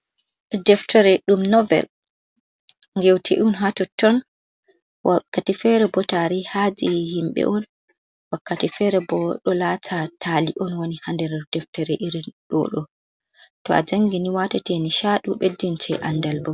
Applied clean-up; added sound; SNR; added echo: none; none; none; none.